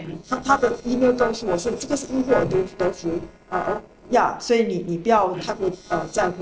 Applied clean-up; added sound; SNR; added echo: neural separator model SepFormer DNS4.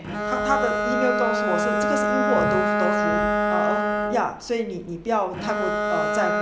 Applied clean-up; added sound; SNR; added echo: none; Bowed string instrument; -3 dB; none.